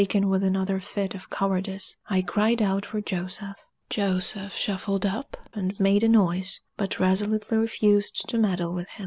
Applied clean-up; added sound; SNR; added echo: none; none; none; none.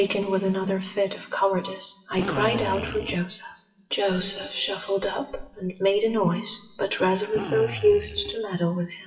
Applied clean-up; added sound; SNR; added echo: classical method WPE with log-MMSE.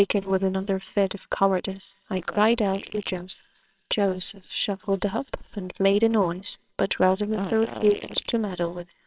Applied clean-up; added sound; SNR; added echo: neural separator model SepFormer WHAMR!.